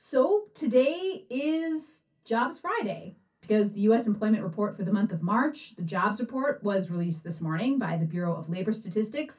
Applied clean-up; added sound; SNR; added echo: none; none; none; reverberation time 0.3 s.